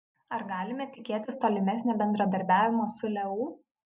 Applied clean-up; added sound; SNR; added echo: none; none; none; none.